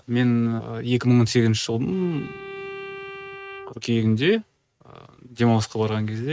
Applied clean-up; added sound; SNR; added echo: neural mask model RNNoise.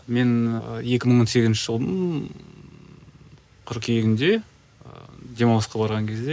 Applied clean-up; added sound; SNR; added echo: none; none; none; none.